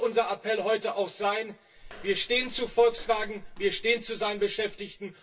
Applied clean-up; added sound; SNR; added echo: none; Walk, footsteps; 15 dB; reverberation time 0.1 s.